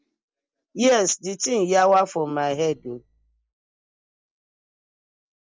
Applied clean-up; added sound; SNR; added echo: neural separator model SepFormer DNS4.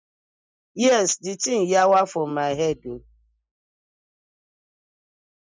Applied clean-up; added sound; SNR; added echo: neural mask model DeepFilterNet 3.